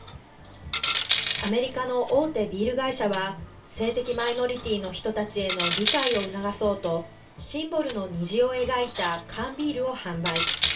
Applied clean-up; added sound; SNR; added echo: none; Coin (dropping); 3 dB; reverberation time 0.3 s.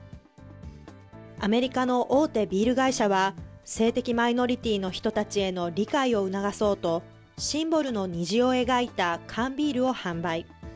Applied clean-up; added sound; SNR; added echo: none; none; none; none.